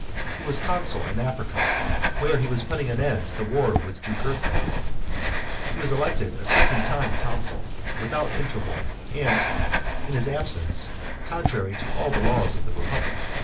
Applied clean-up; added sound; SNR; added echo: none; Breathing; -5 dB; reverberation time 0.2 s.